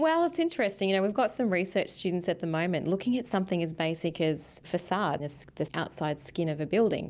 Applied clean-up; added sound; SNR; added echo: none; none; none; none.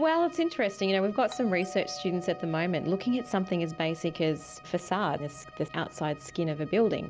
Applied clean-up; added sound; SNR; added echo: none; Bowed string instrument + Doorbell; 18 dB; none.